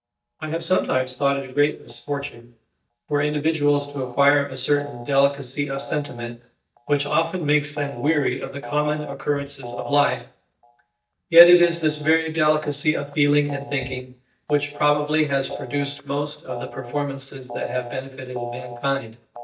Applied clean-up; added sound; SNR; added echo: neural mask model DeepFilterNet 3.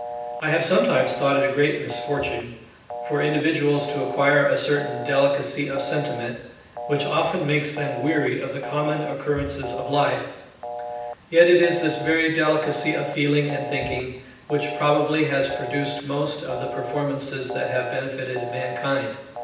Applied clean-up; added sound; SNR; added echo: none; Telephone; 10 dB; reverberation time 0.9 s.